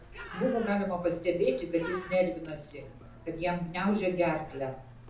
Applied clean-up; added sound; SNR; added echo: none; Bird; 15 dB; reverberation time 0.6 s.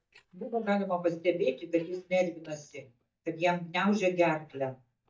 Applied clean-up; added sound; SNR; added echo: neural mask model DeepFilterNet 3.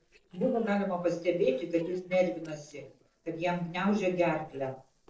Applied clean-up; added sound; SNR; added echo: neural separator model SepFormer DNS4.